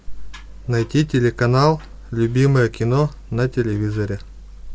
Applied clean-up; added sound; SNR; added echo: none; none; none; none.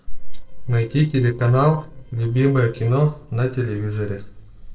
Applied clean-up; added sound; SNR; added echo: neural separator model SepFormer DNS4.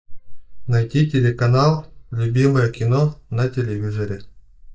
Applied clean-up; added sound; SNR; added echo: neural mask model DeepFilterNet 3.